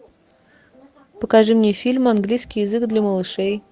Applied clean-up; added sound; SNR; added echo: none; none; none; none.